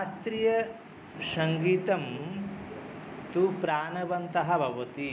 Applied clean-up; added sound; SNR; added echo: none; none; none; none.